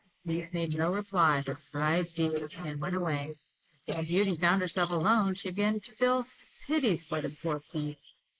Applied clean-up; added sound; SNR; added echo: neural mask model Resemble Enhance denoiser.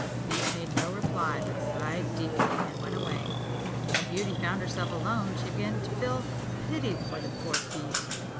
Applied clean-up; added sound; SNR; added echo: none; Burping, eructation; -5 dB; none.